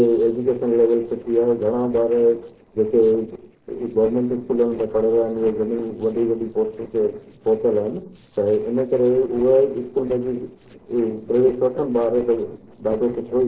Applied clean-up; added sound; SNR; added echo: neural separator model SepFormer DNS4.